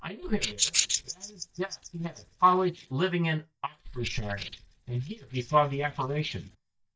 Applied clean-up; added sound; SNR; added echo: neural mask model DeepFilterNet 3.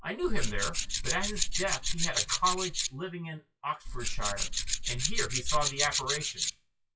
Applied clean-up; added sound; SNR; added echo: classical method WPE with log-MMSE.